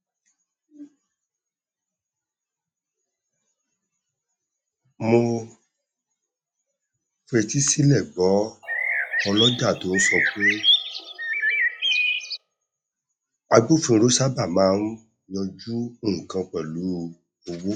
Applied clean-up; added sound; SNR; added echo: classical method log-MMSE.